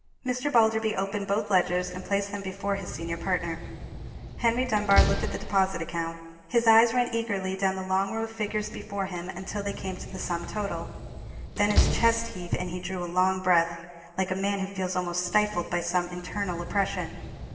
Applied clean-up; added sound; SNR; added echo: none; Slam; 7 dB; reverberation time 2.4 s.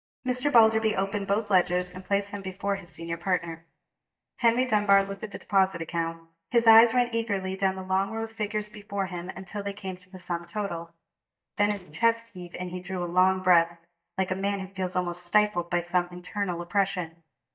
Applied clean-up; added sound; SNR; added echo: neural mask model DeepFilterNet 3.